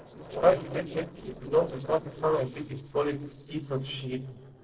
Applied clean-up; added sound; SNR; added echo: neural separator model SepFormer DNS4.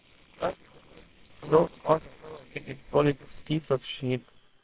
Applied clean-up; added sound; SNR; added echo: neural separator model SepFormer WHAMR!.